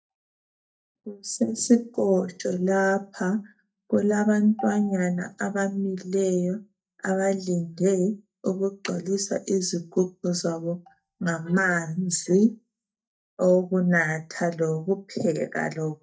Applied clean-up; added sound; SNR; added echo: neural mask model DeepFilterNet 3.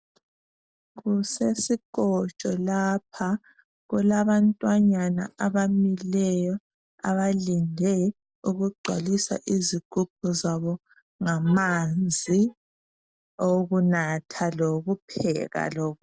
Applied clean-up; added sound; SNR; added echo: none; none; none; none.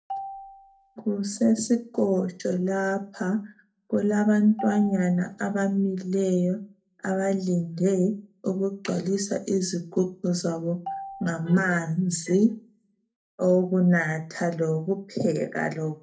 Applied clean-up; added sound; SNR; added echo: none; Marimba, xylophone; 16 dB; reverberation time 0.3 s.